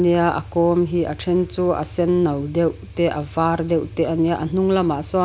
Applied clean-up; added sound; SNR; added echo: none; none; none; none.